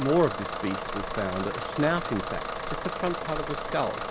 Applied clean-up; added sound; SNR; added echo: none; Bus / Engine; 4 dB; none.